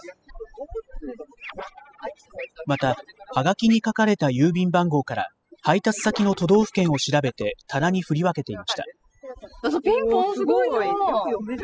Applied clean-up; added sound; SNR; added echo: classical method spectral subtraction.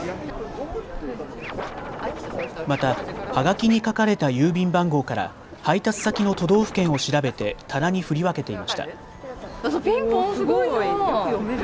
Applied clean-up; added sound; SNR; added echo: none; Scratching (performance technique); 12 dB; none.